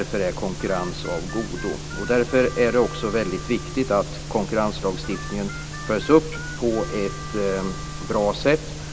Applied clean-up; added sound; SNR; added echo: none; Harmonica; 17 dB; none.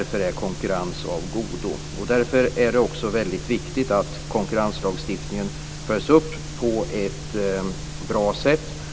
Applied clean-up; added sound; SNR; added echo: none; none; none; none.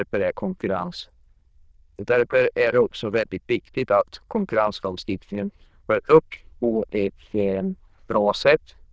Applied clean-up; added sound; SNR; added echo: neural diffusion model UNIVERSE++.